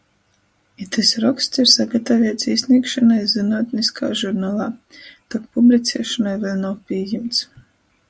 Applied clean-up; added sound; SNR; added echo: none; none; none; none.